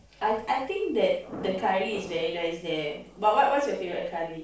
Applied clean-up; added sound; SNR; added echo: none; Thunder; 18 dB; reverberation time 0.4 s.